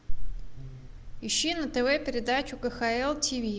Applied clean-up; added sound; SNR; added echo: none; Buzz; 15 dB; none.